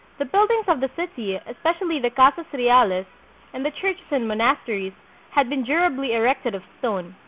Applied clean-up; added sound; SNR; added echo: none; none; none; none.